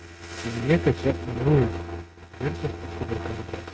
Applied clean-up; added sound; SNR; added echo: neural mask model RNNoise.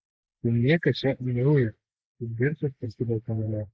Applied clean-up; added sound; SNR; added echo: neural mask model Resemble Enhance denoiser.